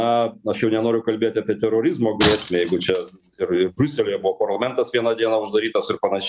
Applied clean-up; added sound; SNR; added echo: none; Shatter; 8 dB; none.